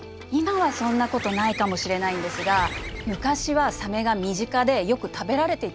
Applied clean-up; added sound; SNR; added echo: none; Insect + Bird; 11 dB; none.